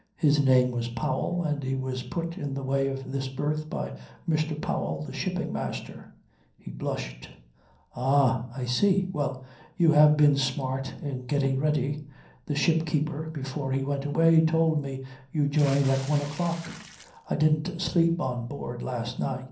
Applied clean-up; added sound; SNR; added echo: neural separator model SepFormer DNS4.